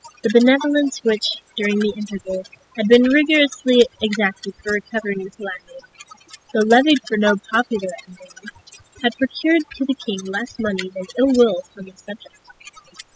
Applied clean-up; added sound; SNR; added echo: classical method spectral subtraction.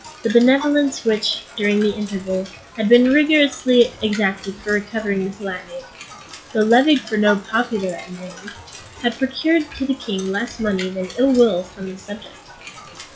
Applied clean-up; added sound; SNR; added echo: classical method log-MMSE.